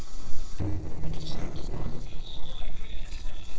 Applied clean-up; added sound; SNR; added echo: neural separator model SepFormer DNS4.